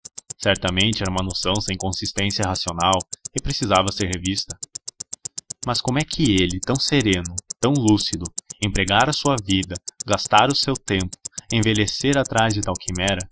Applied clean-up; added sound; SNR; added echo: classical method Wiener filter.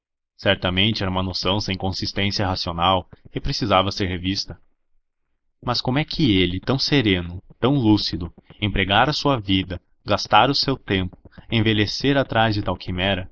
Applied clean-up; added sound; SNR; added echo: neural mask model Resemble Enhance denoiser.